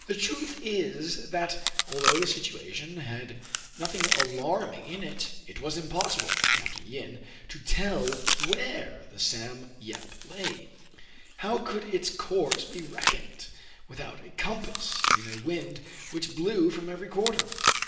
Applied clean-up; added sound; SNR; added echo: none; Chewing, mastication; 1 dB; reverberation time 1.0 s.